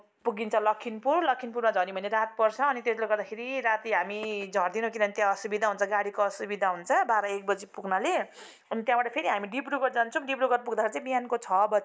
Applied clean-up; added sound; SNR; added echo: none; none; none; none.